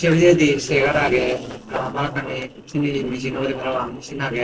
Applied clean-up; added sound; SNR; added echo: neural separator model SepFormer DNS4.